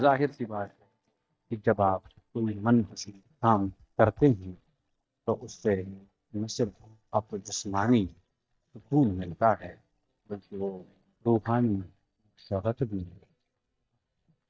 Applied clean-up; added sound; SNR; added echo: neural mask model DeepFilterNet 3.